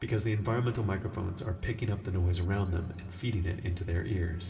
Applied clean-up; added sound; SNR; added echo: none; none; none; reverberation time 2.2 s.